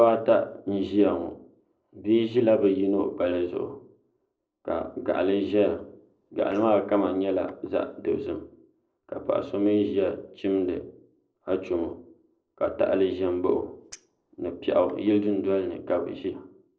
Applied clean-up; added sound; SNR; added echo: neural separator model SepFormer DNS4.